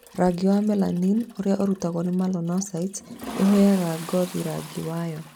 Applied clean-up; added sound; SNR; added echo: none; Toilet flush; 17 dB; none.